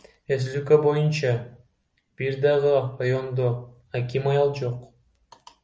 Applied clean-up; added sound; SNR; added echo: none; none; none; none.